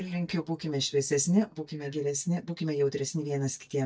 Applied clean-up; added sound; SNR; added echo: neural mask model DeepFilterNet 3.